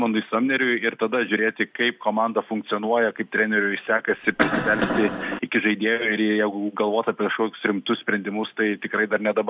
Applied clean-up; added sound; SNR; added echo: none; Cough; 2 dB; none.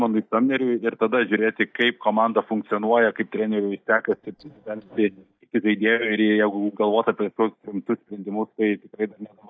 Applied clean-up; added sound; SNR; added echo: neural mask model DeepFilterNet 3.